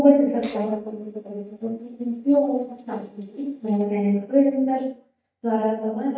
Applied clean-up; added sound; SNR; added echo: neural mask model DeepFilterNet 3.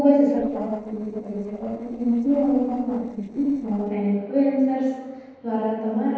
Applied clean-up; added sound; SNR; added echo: neural separator model SepFormer DNS4.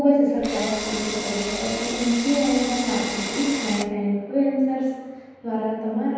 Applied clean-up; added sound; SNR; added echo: none; Drill; 7 dB; reverberation time 1.2 s.